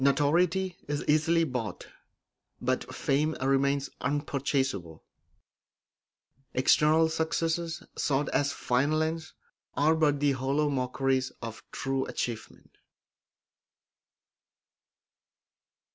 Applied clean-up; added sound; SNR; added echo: none; none; none; none.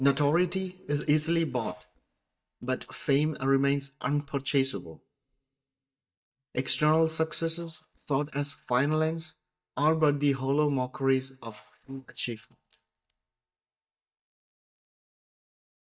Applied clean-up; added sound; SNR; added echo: neural mask model DeepFilterNet 3.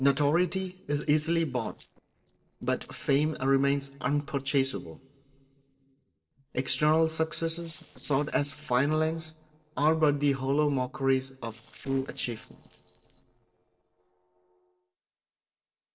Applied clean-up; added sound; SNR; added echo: neural separator model SepFormer DNS4.